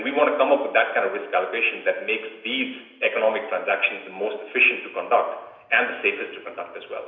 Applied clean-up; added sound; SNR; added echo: none; none; none; reverberation time 0.9 s.